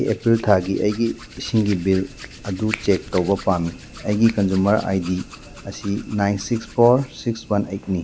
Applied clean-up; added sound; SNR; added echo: none; Hands; 18 dB; none.